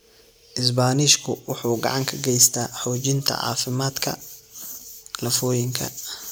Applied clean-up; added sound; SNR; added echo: none; none; none; none.